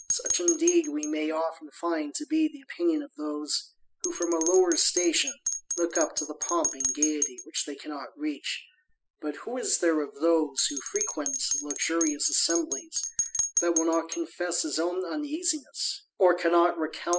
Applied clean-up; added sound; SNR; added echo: classical method spectral subtraction.